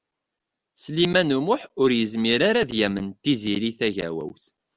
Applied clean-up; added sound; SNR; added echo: none; none; none; none.